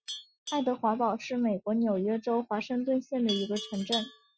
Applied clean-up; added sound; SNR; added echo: classical method Wiener filter.